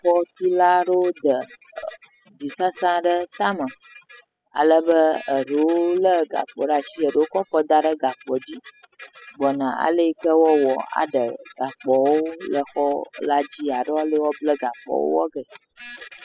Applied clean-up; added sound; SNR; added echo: classical method spectral subtraction.